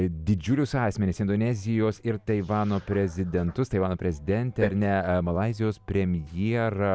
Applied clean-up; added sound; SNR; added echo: none; none; none; none.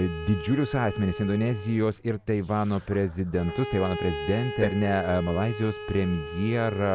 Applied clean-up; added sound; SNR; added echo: none; Bowed string instrument; 11 dB; none.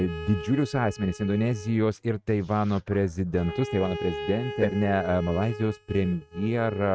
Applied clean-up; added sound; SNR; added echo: neural mask model RNNoise.